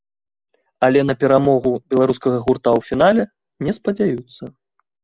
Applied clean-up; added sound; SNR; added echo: none; none; none; none.